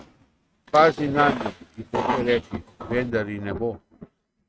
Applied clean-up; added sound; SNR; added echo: neural mask model RNNoise.